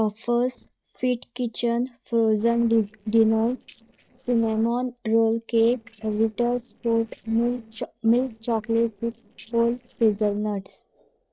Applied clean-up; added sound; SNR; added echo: neural separator model SepFormer DNS4.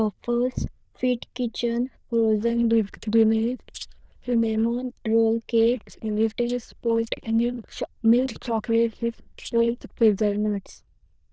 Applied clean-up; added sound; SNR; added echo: neural diffusion model UNIVERSE++.